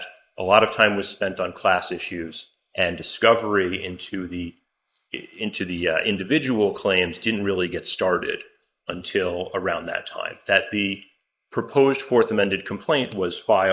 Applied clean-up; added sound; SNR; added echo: neural mask model Resemble Enhance denoiser.